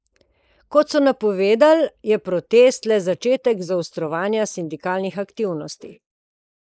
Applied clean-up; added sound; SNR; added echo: neural mask model Resemble Enhance denoiser.